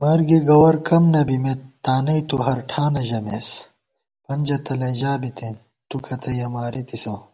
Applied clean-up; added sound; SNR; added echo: none; none; none; none.